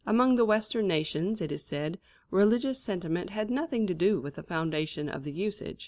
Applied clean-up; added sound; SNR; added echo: none; none; none; none.